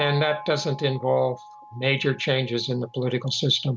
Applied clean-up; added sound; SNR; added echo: none; Gong; 17 dB; none.